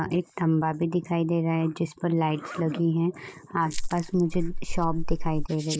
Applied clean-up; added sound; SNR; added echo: neural mask model Resemble Enhance denoiser.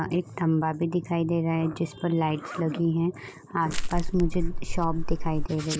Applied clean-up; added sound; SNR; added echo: none; Crushing; -2 dB; none.